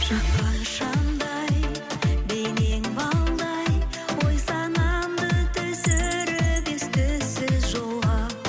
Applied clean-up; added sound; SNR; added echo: none; Bird vocalization, bird call, bird song; 14 dB; none.